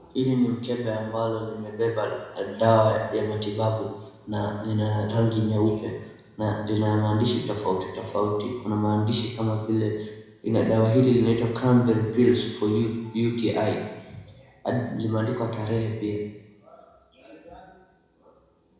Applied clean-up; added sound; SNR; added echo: none; none; none; reverberation time 1.0 s.